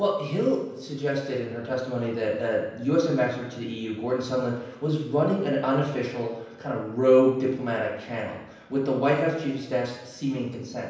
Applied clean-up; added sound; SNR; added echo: none; none; none; reverberation time 0.9 s.